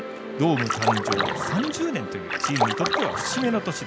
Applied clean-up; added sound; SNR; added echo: none; Splash, splatter; 1 dB; none.